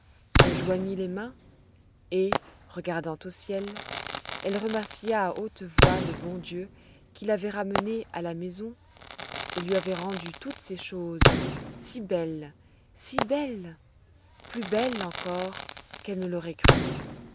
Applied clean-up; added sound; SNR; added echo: none; Crackle / Fireworks; -2 dB; none.